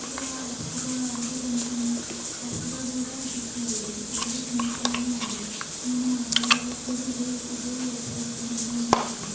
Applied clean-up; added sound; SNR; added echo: none; Bathtub (filling or washing) / Water; 0 dB; reverberation time 1.2 s.